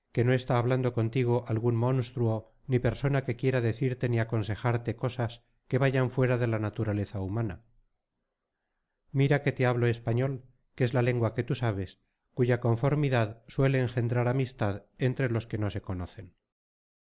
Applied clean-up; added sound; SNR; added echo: none; none; none; none.